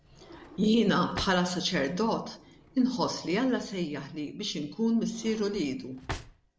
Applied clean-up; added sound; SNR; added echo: none; Drawer open or close; 17 dB; none.